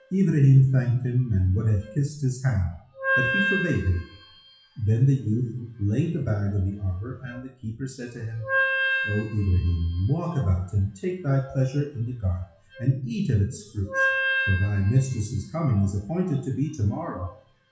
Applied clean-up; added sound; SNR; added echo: classical method WPE with log-MMSE.